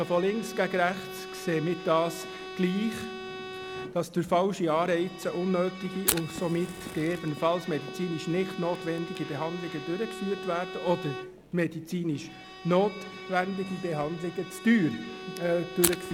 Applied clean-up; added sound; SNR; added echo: none; Bowed string instrument + Fire; 10 dB; none.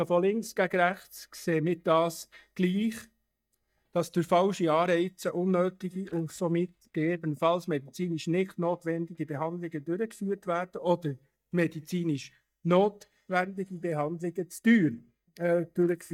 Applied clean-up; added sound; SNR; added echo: neural mask model DeepFilterNet 3.